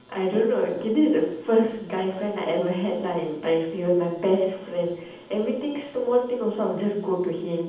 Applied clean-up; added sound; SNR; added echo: none; none; none; reverberation time 0.8 s.